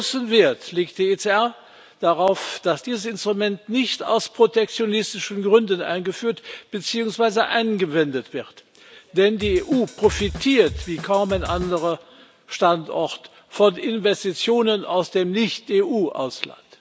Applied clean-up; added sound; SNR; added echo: none; Drum kit; 12 dB; none.